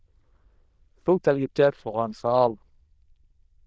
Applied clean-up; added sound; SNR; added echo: neural diffusion model UNIVERSE++.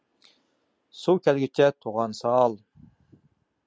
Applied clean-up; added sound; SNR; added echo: none; none; none; none.